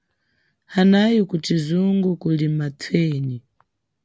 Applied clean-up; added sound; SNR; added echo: none; none; none; none.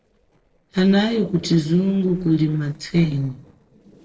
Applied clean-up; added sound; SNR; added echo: neural separator model SepFormer DNS4.